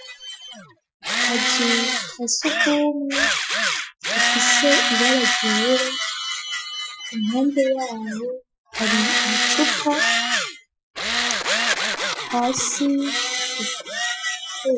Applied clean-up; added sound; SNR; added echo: classical method Wiener filter.